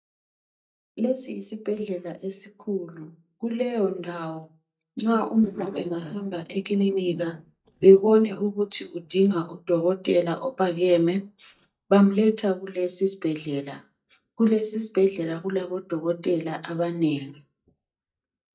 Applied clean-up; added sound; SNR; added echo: neural mask model DeepFilterNet 3.